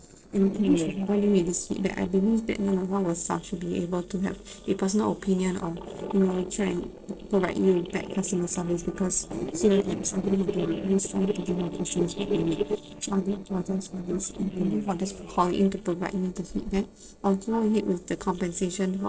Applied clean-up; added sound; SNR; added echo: neural separator model SepFormer DNS4.